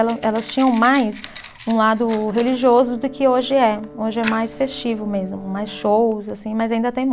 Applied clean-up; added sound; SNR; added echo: none; Brass instrument + Fire; 17 dB; none.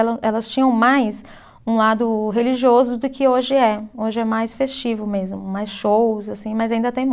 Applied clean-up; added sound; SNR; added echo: none; none; none; none.